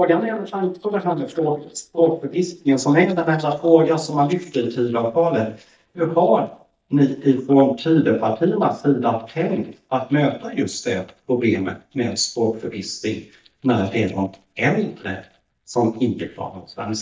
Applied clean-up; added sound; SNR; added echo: neural mask model DeepFilterNet 3.